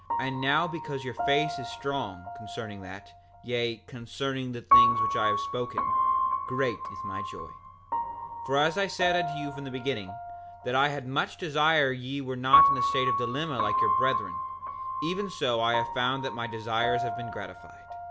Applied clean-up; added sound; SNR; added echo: none; Piano; -1 dB; none.